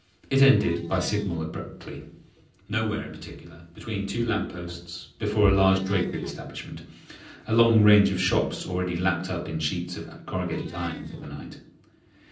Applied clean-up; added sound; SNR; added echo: neural separator model SepFormer DNS4.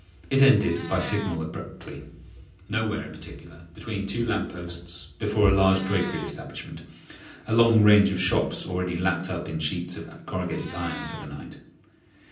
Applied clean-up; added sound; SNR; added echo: none; Meow; 20 dB; reverberation time 0.6 s.